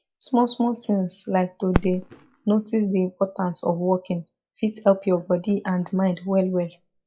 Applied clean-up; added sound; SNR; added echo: classical method log-MMSE.